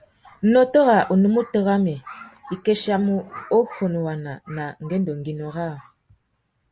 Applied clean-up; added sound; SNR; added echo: none; none; none; none.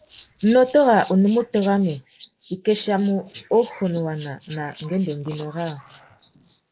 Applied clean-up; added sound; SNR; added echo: neural mask model Resemble Enhance denoiser.